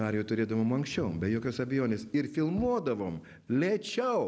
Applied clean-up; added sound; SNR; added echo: none; none; none; none.